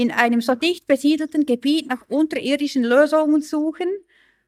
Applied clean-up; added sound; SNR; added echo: neural mask model DeepFilterNet 3.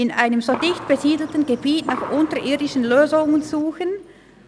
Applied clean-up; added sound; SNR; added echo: none; Gunshot, gunfire; 13 dB; none.